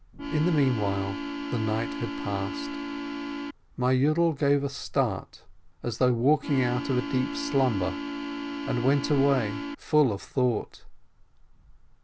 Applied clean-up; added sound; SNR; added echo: none; Organ; 5 dB; none.